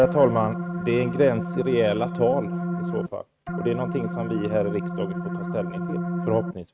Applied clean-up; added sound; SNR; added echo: neural mask model RNNoise.